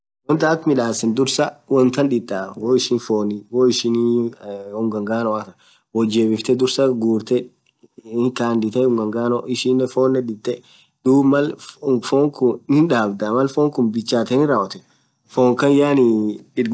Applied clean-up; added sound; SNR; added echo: none; none; none; none.